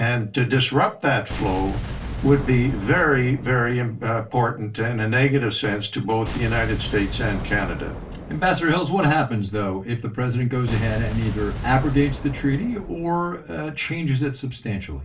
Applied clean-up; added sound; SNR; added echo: none; Boom; 9 dB; reverberation time 0.2 s.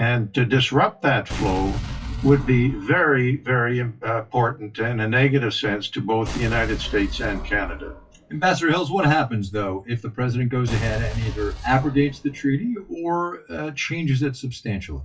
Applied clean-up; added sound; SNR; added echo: classical method WPE with log-MMSE.